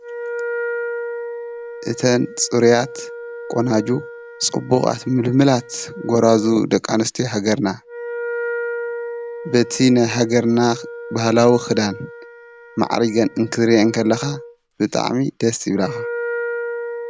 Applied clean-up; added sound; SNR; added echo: none; Wind instrument, woodwind instrument; 10 dB; none.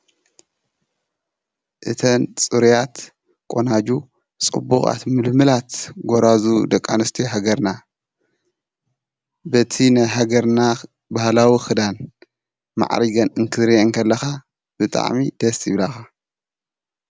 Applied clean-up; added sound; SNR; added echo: none; none; none; none.